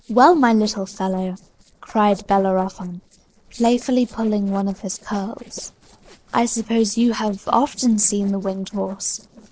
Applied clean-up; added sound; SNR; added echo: neural separator model SepFormer DNS4.